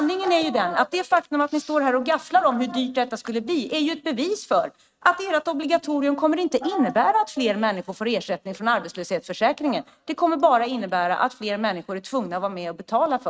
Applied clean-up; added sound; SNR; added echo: neural mask model RNNoise.